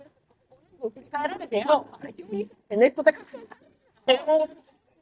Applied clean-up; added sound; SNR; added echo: neural mask model DeepFilterNet 3.